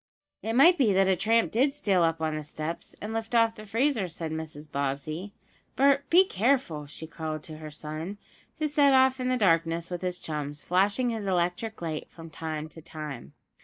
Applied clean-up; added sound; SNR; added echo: neural mask model DeepFilterNet 3.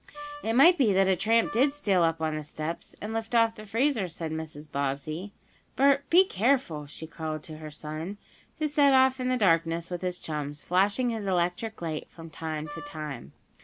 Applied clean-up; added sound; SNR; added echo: none; Wind instrument, woodwind instrument; 14 dB; none.